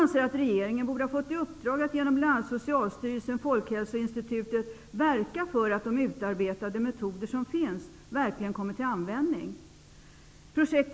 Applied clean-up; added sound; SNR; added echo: none; none; none; none.